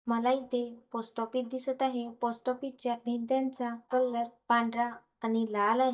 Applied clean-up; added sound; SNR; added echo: neural mask model DeepFilterNet 3.